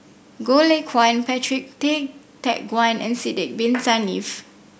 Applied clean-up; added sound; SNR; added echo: none; none; none; none.